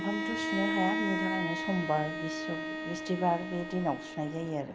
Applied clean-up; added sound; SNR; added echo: none; Bowed string instrument; 2 dB; none.